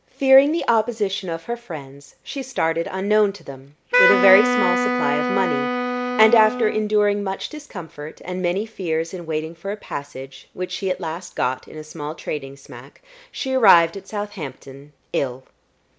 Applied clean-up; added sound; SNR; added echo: none; Wind instrument, woodwind instrument; 0 dB; none.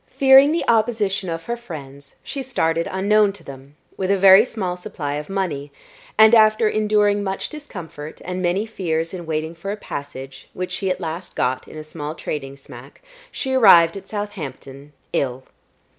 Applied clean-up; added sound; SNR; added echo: none; none; none; none.